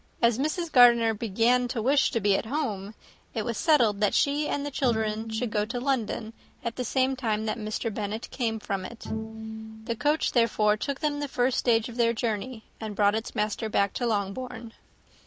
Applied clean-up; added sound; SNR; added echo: none; Bowed string instrument; 11 dB; none.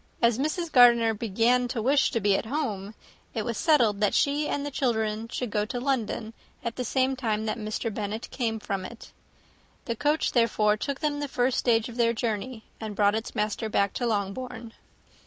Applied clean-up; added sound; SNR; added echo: none; none; none; none.